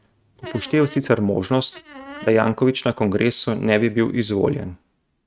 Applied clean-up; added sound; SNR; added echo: neural mask model RNNoise.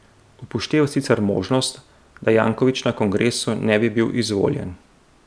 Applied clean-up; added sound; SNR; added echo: none; none; none; none.